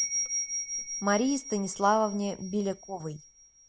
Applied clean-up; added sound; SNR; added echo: none; Bell; 6 dB; none.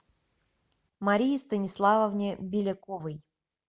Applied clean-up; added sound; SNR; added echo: none; none; none; none.